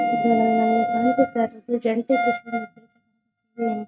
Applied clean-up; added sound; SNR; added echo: neural mask model RNNoise.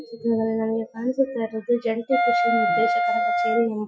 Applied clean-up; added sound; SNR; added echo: classical method Wiener filter.